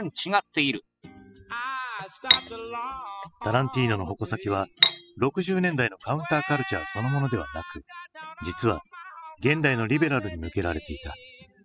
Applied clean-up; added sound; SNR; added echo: classical method spectral subtraction.